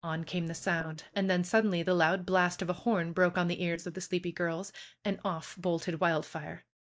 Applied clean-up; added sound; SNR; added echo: neural mask model DeepFilterNet 3.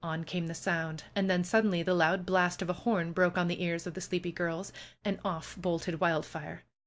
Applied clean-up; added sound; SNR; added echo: none; none; none; none.